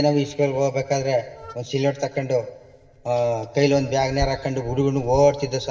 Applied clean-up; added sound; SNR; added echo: none; Bicycle; 17 dB; reverberation time 2.6 s.